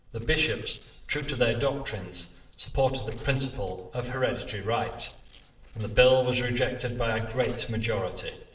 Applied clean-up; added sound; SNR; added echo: neural separator model SepFormer DNS4.